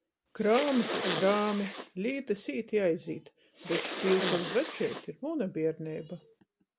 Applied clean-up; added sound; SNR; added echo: none; Respiratory sounds; 7 dB; none.